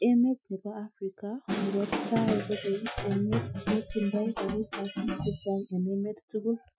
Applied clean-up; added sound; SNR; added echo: classical method Wiener filter.